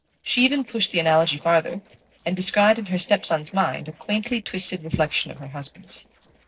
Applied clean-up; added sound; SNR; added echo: neural separator model SepFormer DNS4.